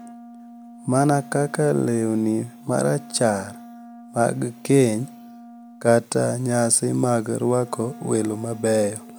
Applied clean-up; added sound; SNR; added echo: none; Wind instrument, woodwind instrument; 20 dB; none.